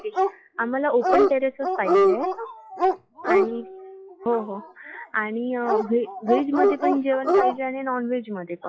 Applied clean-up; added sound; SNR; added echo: classical method log-MMSE.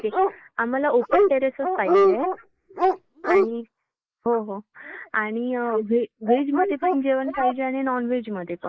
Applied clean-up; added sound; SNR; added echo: neural mask model Resemble Enhance denoiser.